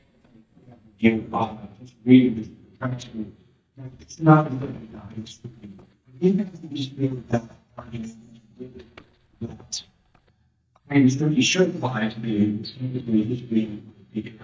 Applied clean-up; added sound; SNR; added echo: neural mask model DeepFilterNet 3.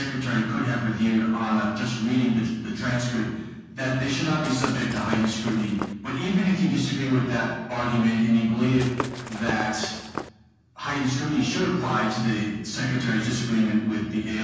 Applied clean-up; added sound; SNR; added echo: none; Walk, footsteps / Run; 9 dB; reverberation time 1.1 s.